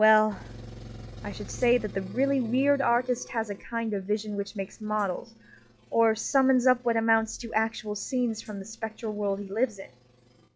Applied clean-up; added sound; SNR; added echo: classical method log-MMSE.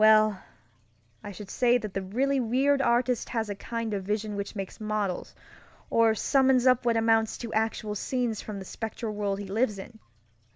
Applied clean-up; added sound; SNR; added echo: none; none; none; none.